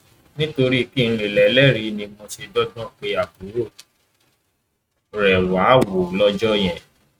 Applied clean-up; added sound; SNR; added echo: neural mask model RNNoise.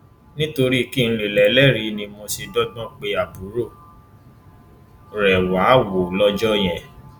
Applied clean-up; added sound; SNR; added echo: none; none; none; none.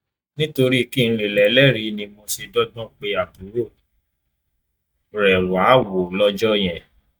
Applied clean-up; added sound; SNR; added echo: neural mask model DeepFilterNet 3.